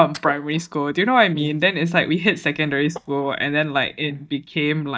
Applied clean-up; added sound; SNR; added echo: neural mask model DeepFilterNet 3.